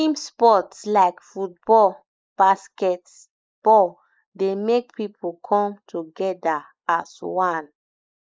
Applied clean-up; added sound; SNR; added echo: neural mask model Resemble Enhance denoiser.